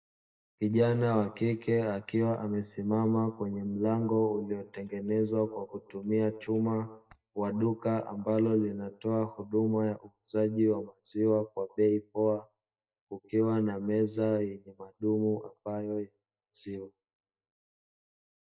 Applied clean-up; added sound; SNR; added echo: neural mask model DeepFilterNet 3.